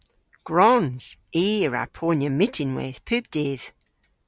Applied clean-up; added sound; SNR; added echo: none; none; none; none.